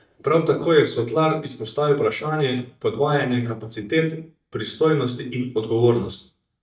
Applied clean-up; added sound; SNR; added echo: neural mask model DeepFilterNet 3.